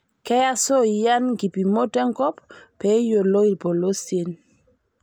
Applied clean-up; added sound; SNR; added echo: none; none; none; none.